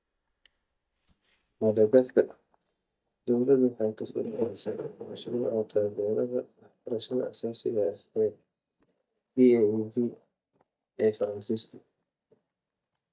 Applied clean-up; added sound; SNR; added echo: neural mask model DeepFilterNet 3.